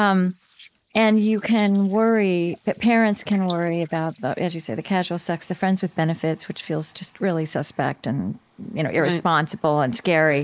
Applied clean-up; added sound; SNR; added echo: neural mask model Resemble Enhance denoiser.